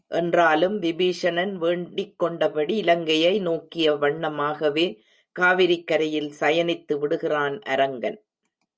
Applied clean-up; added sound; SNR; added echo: none; none; none; none.